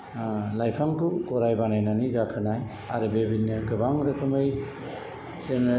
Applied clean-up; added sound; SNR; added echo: none; none; none; none.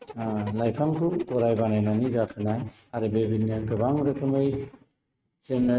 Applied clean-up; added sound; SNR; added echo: neural mask model RNNoise.